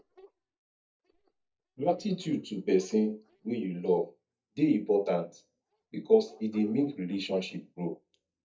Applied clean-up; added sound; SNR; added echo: neural mask model DeepFilterNet 3.